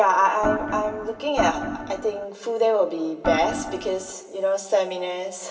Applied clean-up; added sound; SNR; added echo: none; Organ; 6 dB; reverberation time 2.7 s.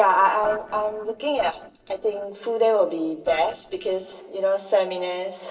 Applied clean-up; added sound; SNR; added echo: neural separator model SepFormer DNS4.